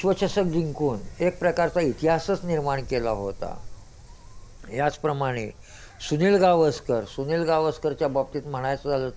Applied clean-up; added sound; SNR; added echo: none; Wind; 16 dB; none.